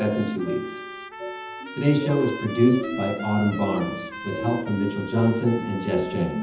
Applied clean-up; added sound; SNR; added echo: none; Trumpet; 13 dB; reverberation time 0.8 s.